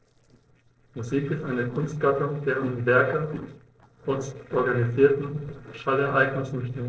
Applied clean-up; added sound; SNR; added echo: neural separator model SepFormer DNS4.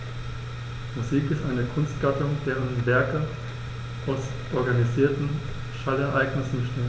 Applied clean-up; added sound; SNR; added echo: none; none; none; none.